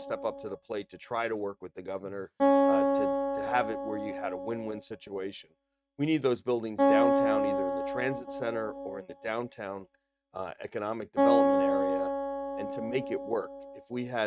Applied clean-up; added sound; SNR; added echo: neural mask model RNNoise.